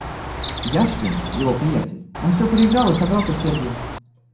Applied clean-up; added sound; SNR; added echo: none; Chirp, tweet; 7 dB; reverberation time 0.6 s.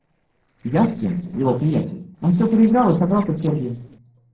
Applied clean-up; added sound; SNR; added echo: neural separator model SepFormer DNS4.